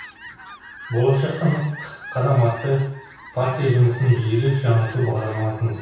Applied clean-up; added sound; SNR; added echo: none; Fowl; 18 dB; reverberation time 0.7 s.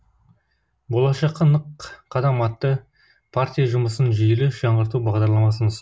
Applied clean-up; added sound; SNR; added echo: none; none; none; none.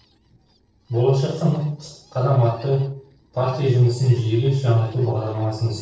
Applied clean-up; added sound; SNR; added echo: neural separator model SepFormer DNS4.